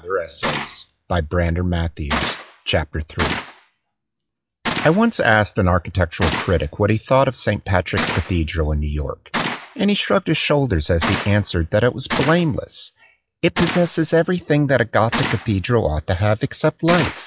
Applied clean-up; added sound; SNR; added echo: classical method log-MMSE.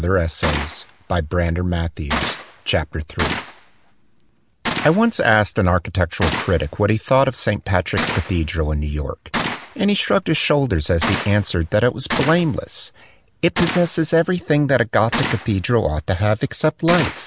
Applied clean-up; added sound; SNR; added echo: none; Gunshot, gunfire; 10 dB; none.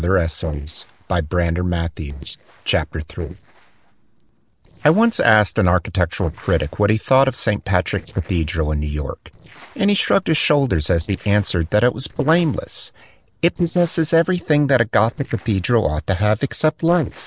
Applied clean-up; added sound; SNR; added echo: neural separator model SepFormer DNS4.